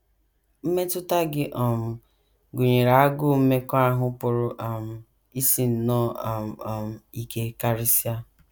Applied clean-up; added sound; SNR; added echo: none; none; none; none.